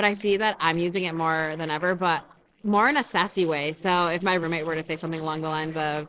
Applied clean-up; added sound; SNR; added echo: neural separator model SepFormer DNS4.